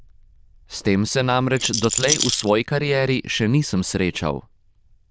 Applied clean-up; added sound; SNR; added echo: neural diffusion model UNIVERSE++.